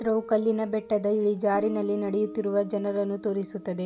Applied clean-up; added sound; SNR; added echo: none; Guitar; 15 dB; none.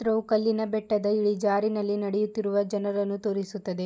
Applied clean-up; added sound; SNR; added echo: none; none; none; none.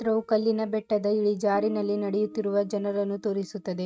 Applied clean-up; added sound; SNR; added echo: neural mask model RNNoise.